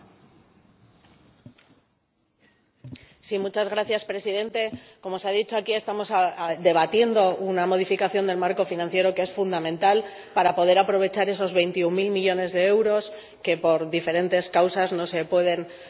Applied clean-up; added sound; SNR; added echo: none; none; none; none.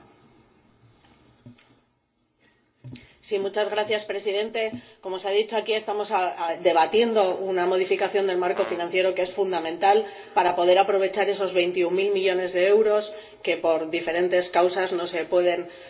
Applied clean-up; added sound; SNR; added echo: none; Brass instrument; 16 dB; reverberation time 0.2 s.